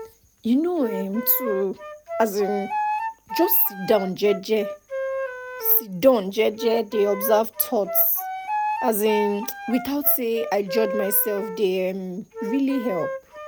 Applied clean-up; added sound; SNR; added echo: none; Wind instrument, woodwind instrument; 8 dB; none.